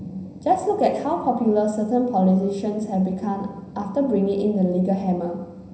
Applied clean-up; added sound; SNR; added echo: none; none; none; reverberation time 0.9 s.